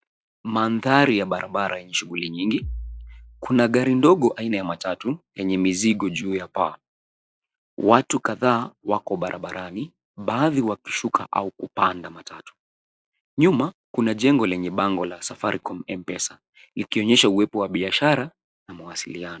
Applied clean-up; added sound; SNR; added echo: classical method log-MMSE.